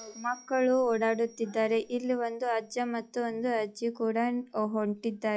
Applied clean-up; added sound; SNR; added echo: classical method log-MMSE.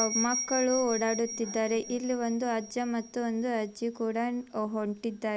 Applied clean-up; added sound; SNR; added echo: none; Bell; 9 dB; none.